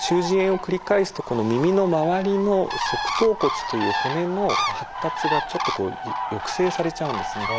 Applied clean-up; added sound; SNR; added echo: none; Bird; 5 dB; none.